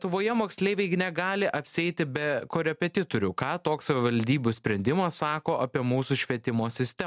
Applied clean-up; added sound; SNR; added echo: none; none; none; none.